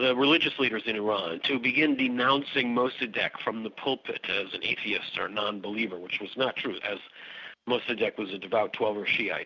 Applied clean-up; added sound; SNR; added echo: none; none; none; none.